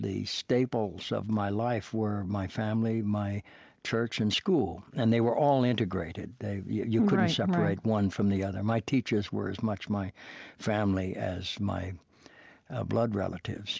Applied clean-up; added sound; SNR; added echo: none; none; none; none.